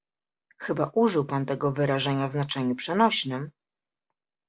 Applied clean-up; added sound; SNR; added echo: none; none; none; none.